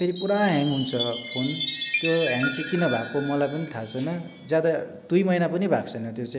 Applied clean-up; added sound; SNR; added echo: none; Chime; 7 dB; none.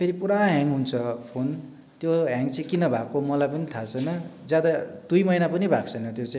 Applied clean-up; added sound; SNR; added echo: none; none; none; none.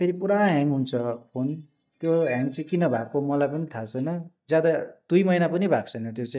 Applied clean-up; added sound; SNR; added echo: neural mask model DeepFilterNet 3.